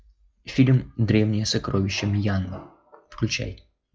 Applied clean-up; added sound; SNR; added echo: classical method log-MMSE.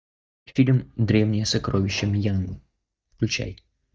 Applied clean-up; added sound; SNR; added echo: neural mask model DeepFilterNet 3.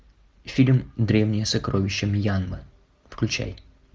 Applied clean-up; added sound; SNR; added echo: none; none; none; none.